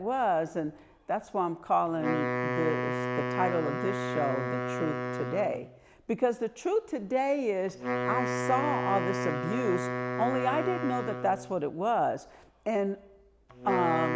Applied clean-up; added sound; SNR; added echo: none; Wind instrument, woodwind instrument; 3 dB; none.